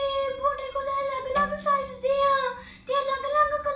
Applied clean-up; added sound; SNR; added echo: none; Bowed string instrument; 18 dB; reverberation time 0.4 s.